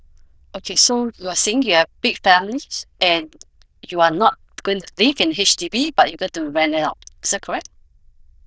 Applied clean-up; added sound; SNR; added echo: neural diffusion model UNIVERSE++.